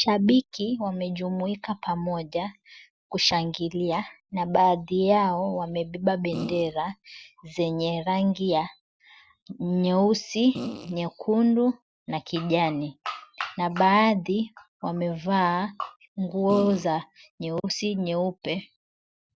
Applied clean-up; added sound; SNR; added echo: none; Fart; 8 dB; none.